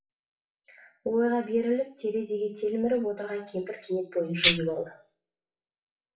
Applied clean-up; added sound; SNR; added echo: classical method WPE with log-MMSE.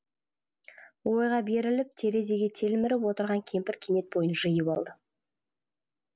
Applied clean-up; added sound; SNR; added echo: none; none; none; none.